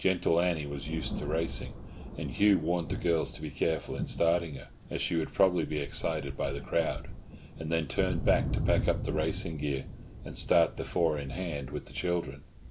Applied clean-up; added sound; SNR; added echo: none; Thunder; 7 dB; none.